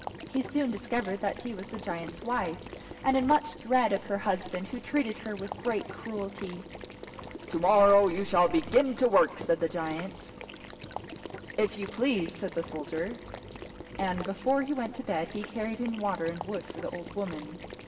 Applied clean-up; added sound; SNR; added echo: none; Water / Liquid; 13 dB; reverberation time 2.7 s.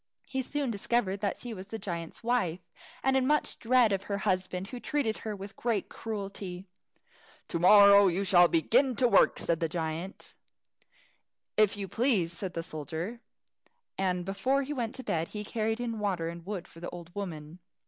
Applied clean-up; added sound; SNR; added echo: none; none; none; none.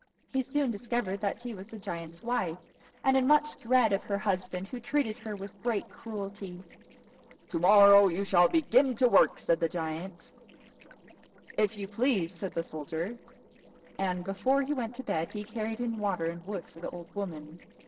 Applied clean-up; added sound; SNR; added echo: neural separator model SepFormer DNS4.